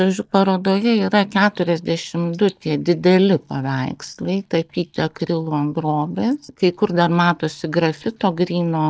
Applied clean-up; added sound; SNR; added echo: neural mask model DeepFilterNet 3.